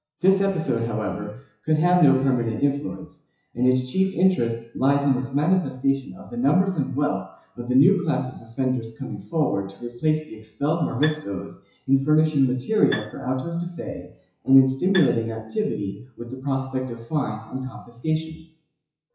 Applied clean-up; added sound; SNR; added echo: classical method WPE with log-MMSE.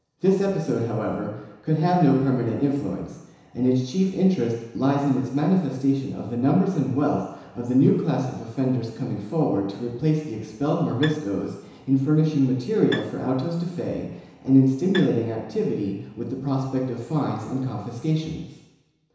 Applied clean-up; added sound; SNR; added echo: none; Bowed string instrument; 15 dB; reverberation time 1.0 s.